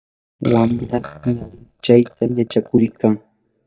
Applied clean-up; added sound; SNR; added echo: neural mask model DeepFilterNet 3.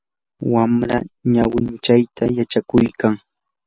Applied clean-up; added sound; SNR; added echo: none; none; none; none.